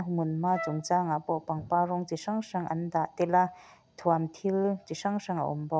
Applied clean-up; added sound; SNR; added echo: none; Wind instrument, woodwind instrument; 12 dB; none.